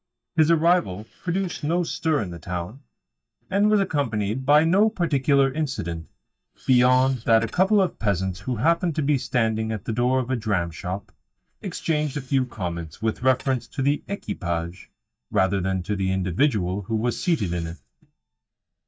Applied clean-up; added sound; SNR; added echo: neural mask model DeepFilterNet 3.